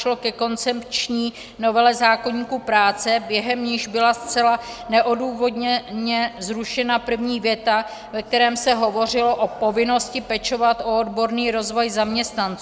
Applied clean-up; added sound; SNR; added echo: none; none; none; none.